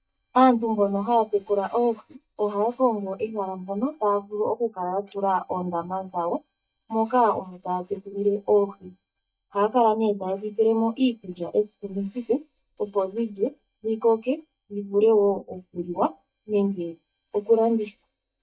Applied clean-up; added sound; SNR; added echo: neural mask model DeepFilterNet 3.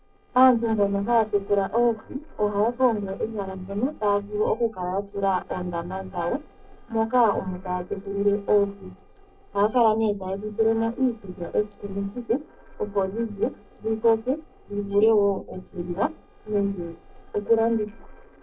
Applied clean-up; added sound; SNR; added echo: neural separator model SepFormer DNS4.